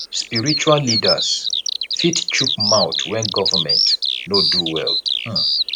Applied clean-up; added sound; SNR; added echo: none; Bird vocalization, bird call, bird song; -2 dB; none.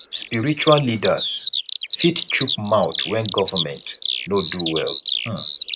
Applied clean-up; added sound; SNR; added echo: neural mask model Resemble Enhance denoiser.